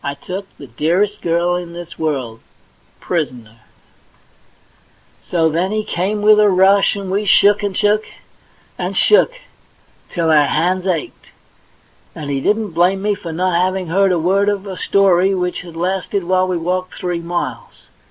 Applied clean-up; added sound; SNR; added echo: none; none; none; none.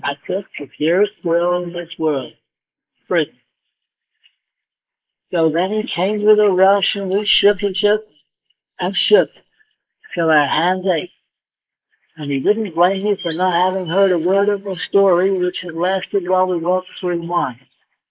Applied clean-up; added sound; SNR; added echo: neural mask model Resemble Enhance denoiser.